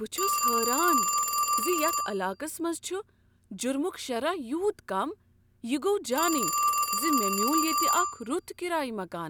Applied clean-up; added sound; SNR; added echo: none; Telephone; -1 dB; none.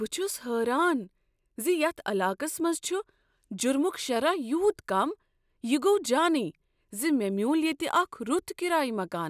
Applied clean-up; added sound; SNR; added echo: none; none; none; none.